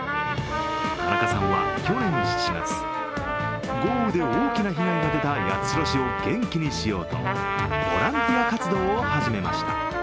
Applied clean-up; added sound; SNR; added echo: none; Trumpet; 1 dB; none.